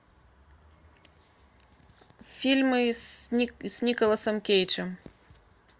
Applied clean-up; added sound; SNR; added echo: none; none; none; none.